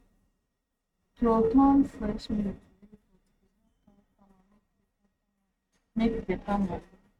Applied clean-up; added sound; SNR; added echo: neural mask model RNNoise.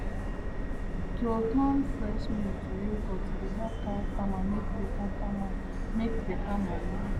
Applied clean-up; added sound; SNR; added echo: none; Subway, metro, underground; -2 dB; none.